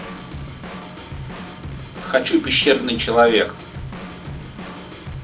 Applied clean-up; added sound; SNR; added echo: none; Drum / Drum kit; 10 dB; reverberation time 0.4 s.